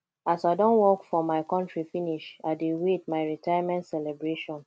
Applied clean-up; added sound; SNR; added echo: none; none; none; none.